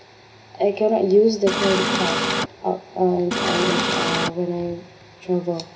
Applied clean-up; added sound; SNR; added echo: none; Printer; -1 dB; reverberation time 0.5 s.